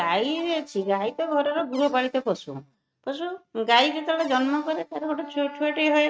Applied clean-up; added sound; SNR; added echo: neural mask model RNNoise.